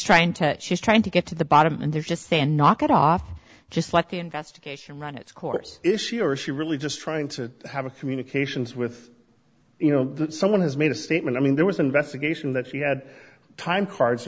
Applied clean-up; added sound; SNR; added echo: none; none; none; none.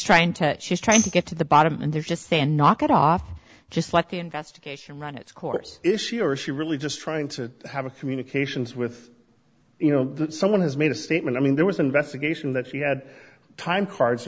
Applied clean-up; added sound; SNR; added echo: none; Tambourine; 9 dB; none.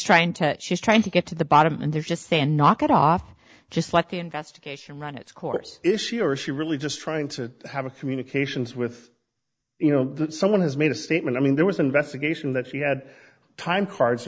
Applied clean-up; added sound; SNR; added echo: neural mask model DeepFilterNet 3.